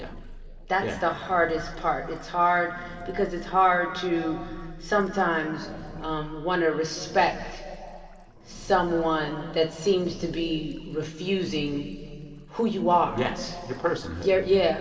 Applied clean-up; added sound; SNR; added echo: none; Engine; 16 dB; reverberation time 2.5 s.